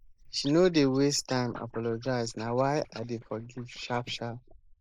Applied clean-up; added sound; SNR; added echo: neural mask model Resemble Enhance denoiser.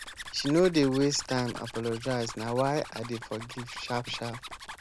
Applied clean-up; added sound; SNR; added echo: none; Zipper (clothing); 13 dB; none.